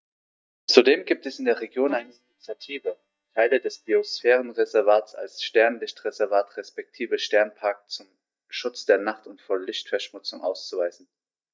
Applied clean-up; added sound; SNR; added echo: neural mask model DeepFilterNet 3.